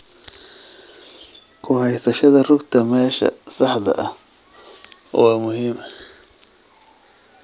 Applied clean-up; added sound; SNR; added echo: none; none; none; none.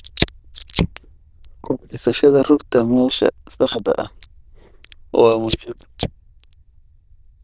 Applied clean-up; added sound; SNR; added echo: neural diffusion model UNIVERSE++.